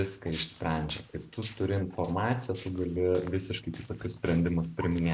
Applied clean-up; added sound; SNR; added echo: none; Walk, footsteps; 17 dB; none.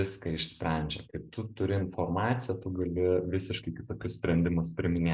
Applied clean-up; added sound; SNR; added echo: none; none; none; none.